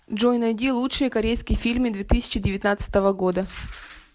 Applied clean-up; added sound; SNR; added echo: none; none; none; none.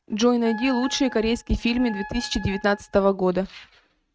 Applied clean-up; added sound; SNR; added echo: neural mask model RNNoise.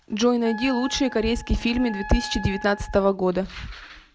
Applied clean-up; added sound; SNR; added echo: none; Wind instrument, woodwind instrument; 15 dB; none.